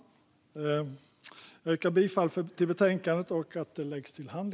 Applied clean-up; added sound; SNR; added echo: none; none; none; none.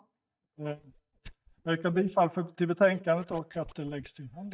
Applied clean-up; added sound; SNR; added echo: neural mask model DeepFilterNet 3.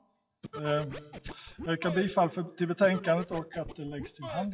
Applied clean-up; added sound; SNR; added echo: classical method WPE with log-MMSE.